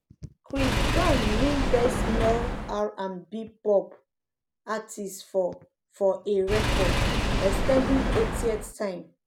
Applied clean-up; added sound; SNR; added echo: none; Engine / Car; -3 dB; none.